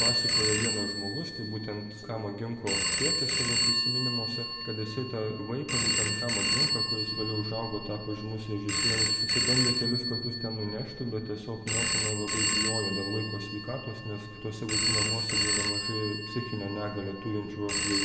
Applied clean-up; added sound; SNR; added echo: none; Telephone; -4 dB; reverberation time 1.3 s.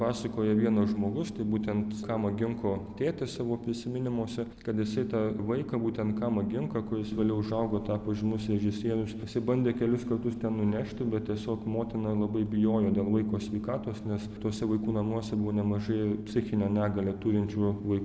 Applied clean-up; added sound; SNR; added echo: none; none; none; none.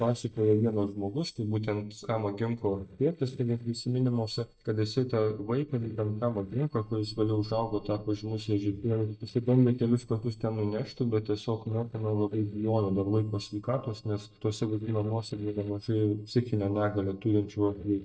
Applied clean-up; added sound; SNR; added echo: neural mask model DeepFilterNet 3.